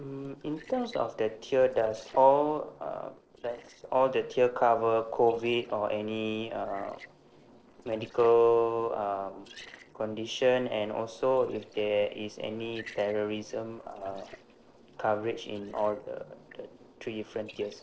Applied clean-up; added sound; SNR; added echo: neural separator model SepFormer DNS4.